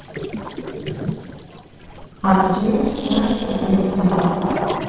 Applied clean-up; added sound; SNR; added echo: neural separator model SepFormer DNS4.